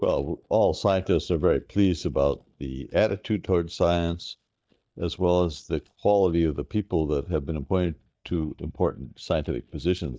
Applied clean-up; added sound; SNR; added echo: neural mask model DeepFilterNet 3.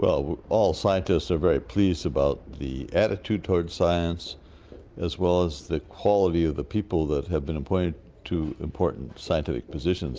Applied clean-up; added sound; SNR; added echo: none; none; none; none.